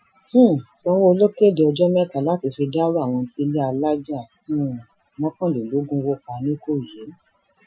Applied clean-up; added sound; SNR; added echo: classical method Wiener filter.